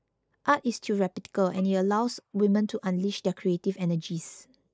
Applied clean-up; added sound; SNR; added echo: neural mask model Resemble Enhance denoiser.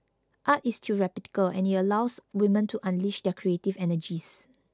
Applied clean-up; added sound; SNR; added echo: none; none; none; none.